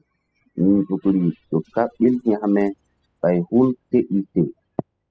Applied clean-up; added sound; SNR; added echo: classical method spectral subtraction.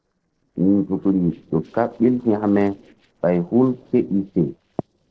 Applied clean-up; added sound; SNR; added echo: neural separator model SepFormer DNS4.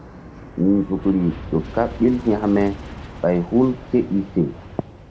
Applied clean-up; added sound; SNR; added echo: none; Aircraft; 15 dB; none.